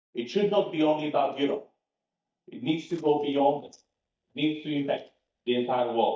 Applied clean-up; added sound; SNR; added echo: neural mask model DeepFilterNet 3.